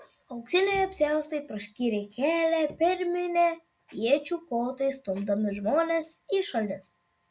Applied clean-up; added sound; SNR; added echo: none; none; none; none.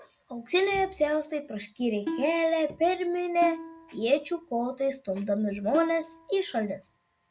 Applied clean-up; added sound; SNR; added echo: none; Plucked string instrument; 10 dB; none.